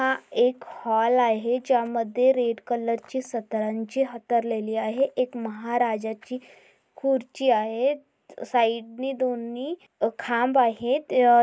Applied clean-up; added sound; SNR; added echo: none; none; none; none.